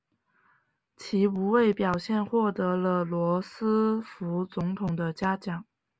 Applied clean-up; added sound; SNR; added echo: none; none; none; none.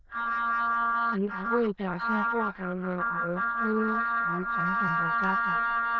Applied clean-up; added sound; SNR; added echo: neural diffusion model UNIVERSE++.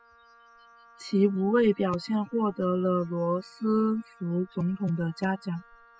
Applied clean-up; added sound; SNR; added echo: classical method spectral subtraction.